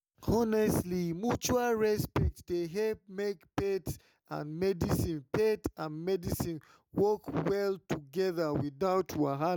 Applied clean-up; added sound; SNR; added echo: none; none; none; none.